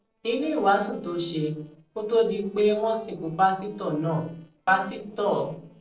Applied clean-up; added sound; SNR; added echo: neural separator model SepFormer DNS4.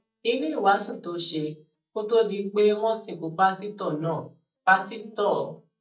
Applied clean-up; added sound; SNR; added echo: neural mask model DeepFilterNet 3.